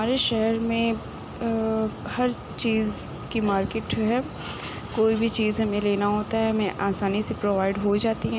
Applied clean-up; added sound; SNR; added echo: none; none; none; none.